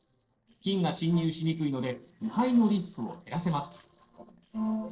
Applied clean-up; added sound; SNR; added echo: neural separator model SepFormer DNS4.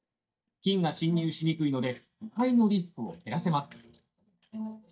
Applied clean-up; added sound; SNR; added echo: neural mask model DeepFilterNet 3.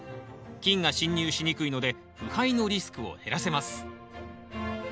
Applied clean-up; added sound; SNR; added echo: none; none; none; none.